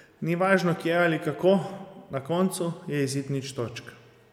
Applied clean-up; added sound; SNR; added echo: none; none; none; none.